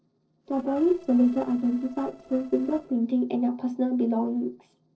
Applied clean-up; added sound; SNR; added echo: neural separator model SepFormer DNS4.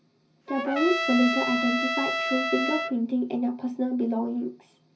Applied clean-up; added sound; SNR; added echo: none; Trumpet; 2 dB; reverberation time 0.4 s.